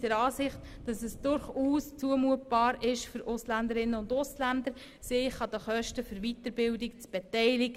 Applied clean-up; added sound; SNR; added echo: none; Wind; 19 dB; none.